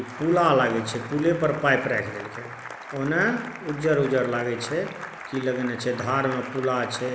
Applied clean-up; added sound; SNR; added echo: none; Applause; 13 dB; none.